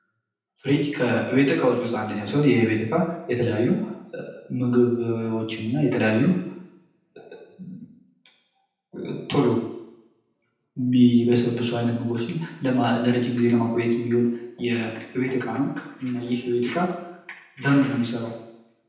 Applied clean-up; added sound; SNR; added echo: none; none; none; reverberation time 0.9 s.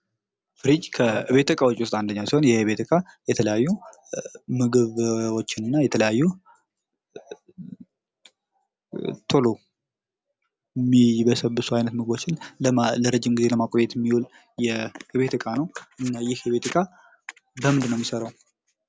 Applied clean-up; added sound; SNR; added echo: none; none; none; none.